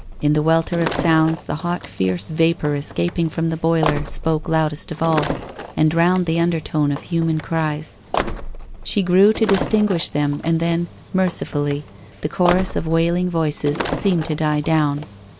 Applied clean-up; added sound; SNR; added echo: none; Slam; 10 dB; none.